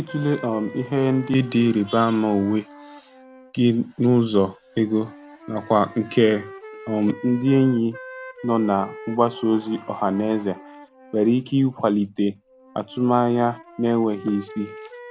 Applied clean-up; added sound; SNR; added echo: none; Wind instrument, woodwind instrument; 19 dB; none.